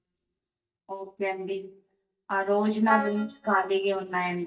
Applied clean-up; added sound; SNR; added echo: neural mask model DeepFilterNet 3.